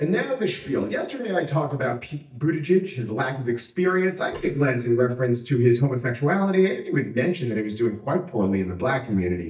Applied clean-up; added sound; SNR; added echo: neural mask model DeepFilterNet 3.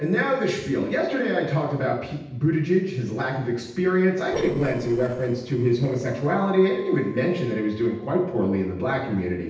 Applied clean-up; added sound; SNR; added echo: neural separator model SepFormer DNS4.